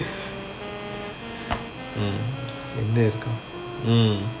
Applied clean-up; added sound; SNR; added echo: none; Wind instrument, woodwind instrument; 12 dB; none.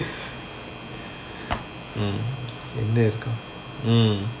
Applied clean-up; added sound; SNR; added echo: none; none; none; none.